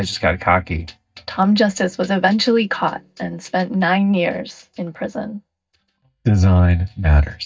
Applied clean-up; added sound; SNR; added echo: neural mask model DeepFilterNet 3.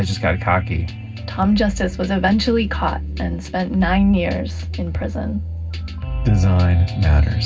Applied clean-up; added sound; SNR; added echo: none; Bass drum; 17 dB; reverberation time 0.4 s.